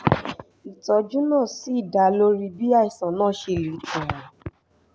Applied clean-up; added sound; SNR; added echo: none; none; none; none.